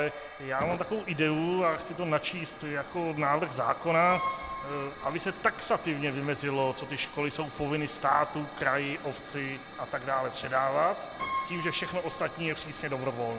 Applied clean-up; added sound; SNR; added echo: none; Hiss / Fire + Piano; 11 dB; none.